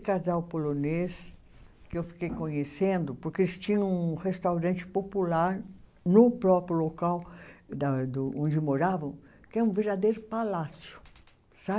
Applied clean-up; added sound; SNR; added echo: none; none; none; none.